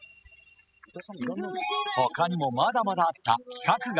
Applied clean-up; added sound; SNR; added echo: classical method spectral subtraction.